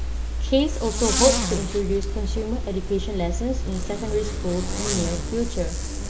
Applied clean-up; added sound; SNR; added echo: none; Zipper (clothing); 0 dB; reverberation time 0.3 s.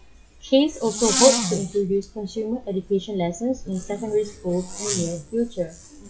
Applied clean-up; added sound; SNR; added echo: classical method WPE with log-MMSE.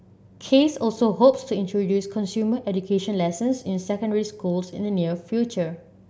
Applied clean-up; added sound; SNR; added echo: none; none; none; none.